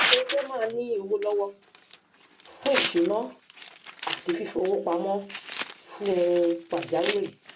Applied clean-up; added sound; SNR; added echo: none; Tearing; 1 dB; none.